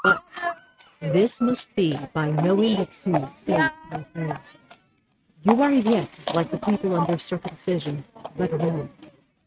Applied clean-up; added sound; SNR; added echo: neural mask model RNNoise.